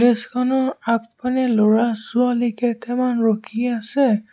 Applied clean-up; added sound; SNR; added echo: none; none; none; none.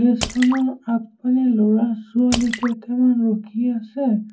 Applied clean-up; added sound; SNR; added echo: none; Drip / Splash, splatter; 14 dB; reverberation time 0.3 s.